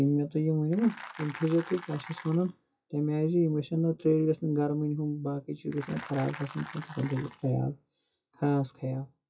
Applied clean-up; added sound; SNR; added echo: classical method WPE with log-MMSE.